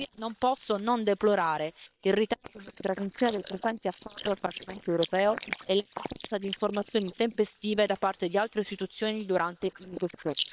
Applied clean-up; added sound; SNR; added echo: neural separator model SepFormer WHAM!.